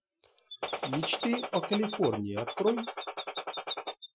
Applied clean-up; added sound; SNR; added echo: classical method Wiener filter.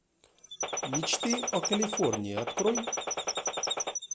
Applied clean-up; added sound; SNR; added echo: none; Chirp, tweet + Gunshot, gunfire; 0 dB; none.